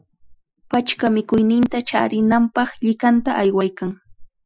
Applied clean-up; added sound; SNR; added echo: classical method Wiener filter.